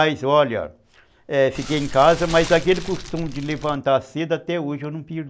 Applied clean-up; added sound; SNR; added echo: none; Fire; 10 dB; none.